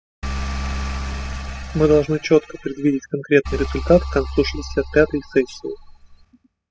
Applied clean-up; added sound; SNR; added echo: classical method spectral subtraction.